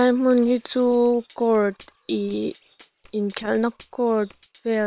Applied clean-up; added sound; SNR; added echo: neural separator model SepFormer WHAM!.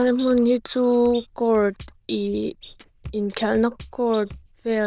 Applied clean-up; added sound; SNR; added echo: neural diffusion model UNIVERSE++.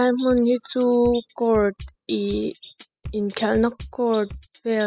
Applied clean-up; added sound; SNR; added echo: classical method spectral subtraction.